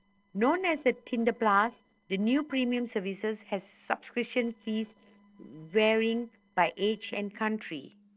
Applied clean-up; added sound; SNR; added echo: neural separator model SepFormer DNS4.